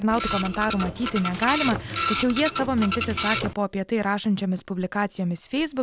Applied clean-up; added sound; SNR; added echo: none; Printer; 0 dB; none.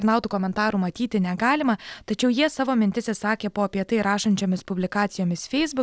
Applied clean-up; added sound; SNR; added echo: none; none; none; none.